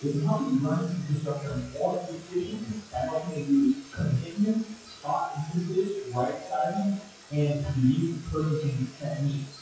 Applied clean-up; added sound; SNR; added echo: classical method WPE with log-MMSE.